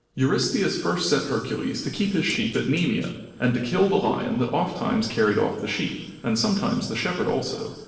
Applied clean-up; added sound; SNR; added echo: neural separator model SepFormer DNS4.